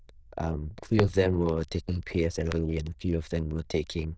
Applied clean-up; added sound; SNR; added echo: neural diffusion model UNIVERSE++.